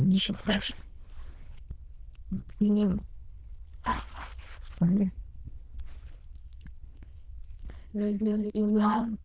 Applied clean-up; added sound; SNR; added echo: neural diffusion model UNIVERSE++.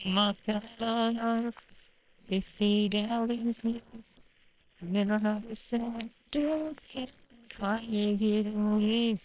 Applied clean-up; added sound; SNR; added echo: neural separator model SepFormer WHAM!.